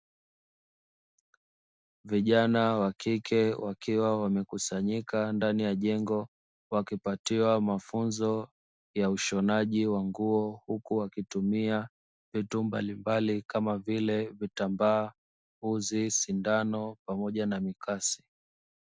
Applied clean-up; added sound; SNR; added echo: none; none; none; none.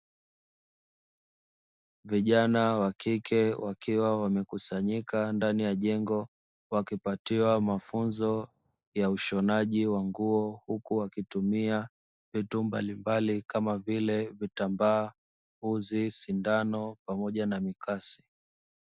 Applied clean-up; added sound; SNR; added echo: neural mask model Resemble Enhance denoiser.